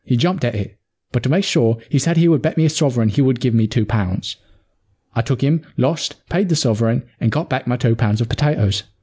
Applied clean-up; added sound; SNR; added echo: none; none; none; none.